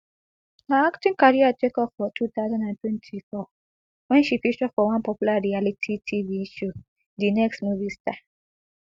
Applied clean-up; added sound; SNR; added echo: none; none; none; none.